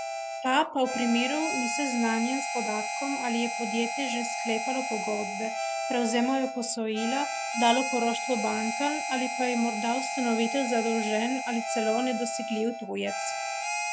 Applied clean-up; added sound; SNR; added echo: none; Harmonica; 3 dB; none.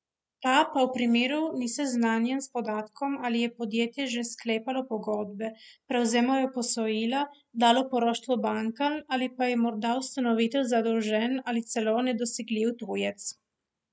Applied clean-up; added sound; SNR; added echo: none; none; none; none.